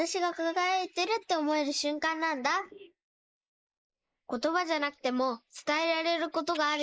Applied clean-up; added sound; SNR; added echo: neural mask model Resemble Enhance denoiser.